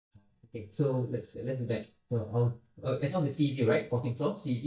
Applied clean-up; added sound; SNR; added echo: neural mask model DeepFilterNet 3.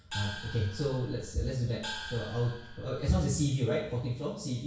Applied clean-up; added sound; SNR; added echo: none; Gong; 10 dB; reverberation time 0.6 s.